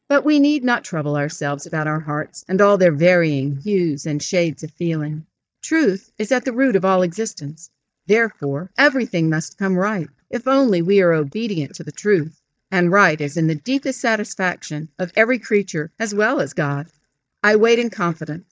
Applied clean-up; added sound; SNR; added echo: neural mask model DeepFilterNet 3.